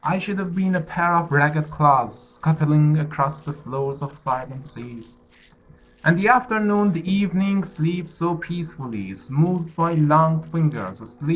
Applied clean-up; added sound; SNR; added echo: neural separator model SepFormer DNS4.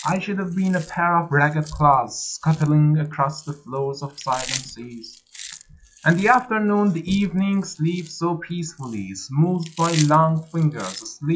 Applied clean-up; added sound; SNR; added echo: classical method log-MMSE.